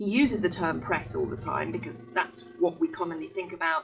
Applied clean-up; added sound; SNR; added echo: classical method WPE with log-MMSE.